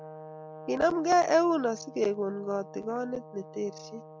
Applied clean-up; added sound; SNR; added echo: none; Brass instrument; 17 dB; none.